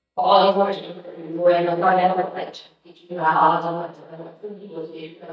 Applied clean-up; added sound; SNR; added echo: neural mask model DeepFilterNet 3.